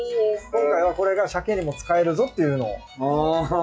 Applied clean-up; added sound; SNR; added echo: classical method log-MMSE.